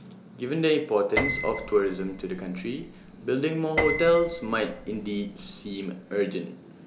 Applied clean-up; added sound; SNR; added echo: none; Piano; 7 dB; none.